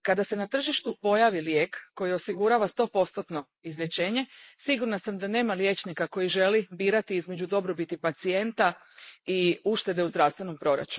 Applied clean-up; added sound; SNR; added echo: neural mask model Resemble Enhance denoiser.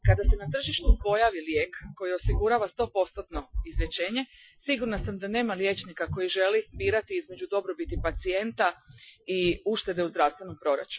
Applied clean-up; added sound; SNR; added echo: classical method Wiener filter.